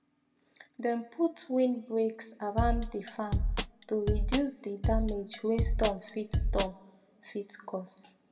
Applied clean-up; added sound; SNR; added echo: none; Drum kit; -2 dB; reverberation time 1.2 s.